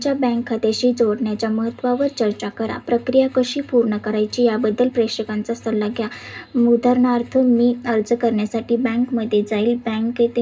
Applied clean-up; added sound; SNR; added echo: none; none; none; reverberation time 0.2 s.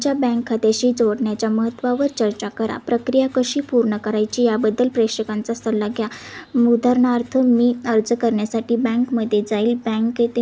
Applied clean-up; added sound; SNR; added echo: none; none; none; none.